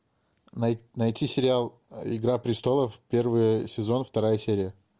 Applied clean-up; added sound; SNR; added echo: none; none; none; none.